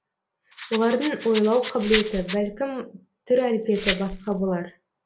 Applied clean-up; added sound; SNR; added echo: none; Glass + Rattle; 9 dB; none.